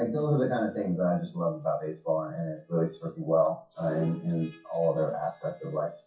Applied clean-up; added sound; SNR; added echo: classical method WPE with log-MMSE.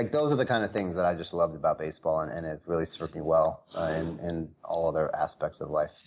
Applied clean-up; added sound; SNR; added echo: none; none; none; none.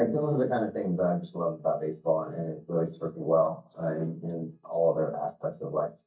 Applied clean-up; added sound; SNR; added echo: neural mask model DeepFilterNet 3.